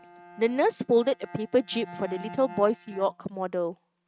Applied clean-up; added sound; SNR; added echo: neural mask model RNNoise.